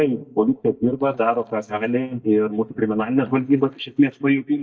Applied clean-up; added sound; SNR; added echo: neural mask model DeepFilterNet 3.